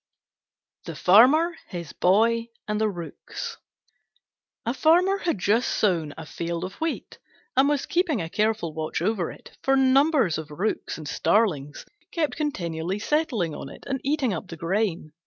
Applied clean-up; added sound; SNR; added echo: none; none; none; none.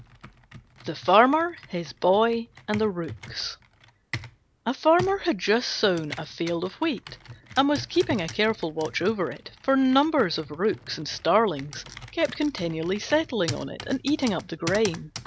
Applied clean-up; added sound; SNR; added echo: none; Computer keyboard; 15 dB; none.